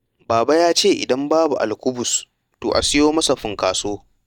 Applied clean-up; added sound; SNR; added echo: neural mask model DeepFilterNet 3.